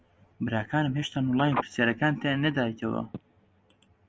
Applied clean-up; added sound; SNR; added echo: none; Telephone; 11 dB; none.